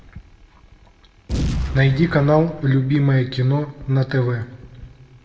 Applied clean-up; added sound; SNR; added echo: none; Boom; 10 dB; reverberation time 1.1 s.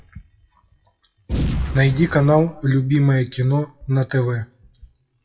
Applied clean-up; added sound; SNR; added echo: classical method WPE with log-MMSE.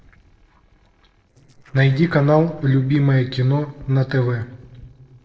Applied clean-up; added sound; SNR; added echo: neural separator model SepFormer DNS4.